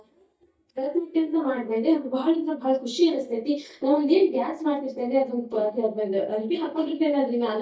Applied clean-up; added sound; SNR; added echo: neural mask model DeepFilterNet 3.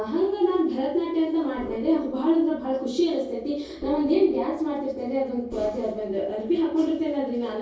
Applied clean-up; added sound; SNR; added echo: neural separator model SepFormer DNS4.